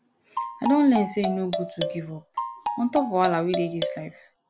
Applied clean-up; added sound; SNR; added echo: none; Marimba, xylophone; 5 dB; none.